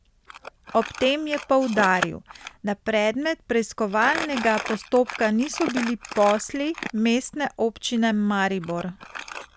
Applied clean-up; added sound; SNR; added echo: none; Crumpling, crinkling; 12 dB; none.